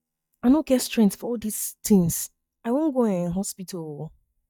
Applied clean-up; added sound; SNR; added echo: neural mask model DeepFilterNet 3.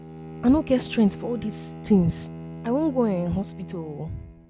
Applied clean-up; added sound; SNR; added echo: none; Bowed string instrument; 13 dB; none.